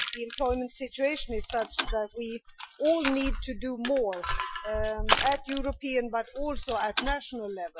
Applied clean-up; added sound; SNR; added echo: classical method Wiener filter.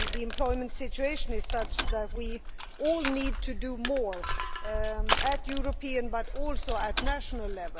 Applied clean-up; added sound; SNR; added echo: none; Crushing; -3 dB; none.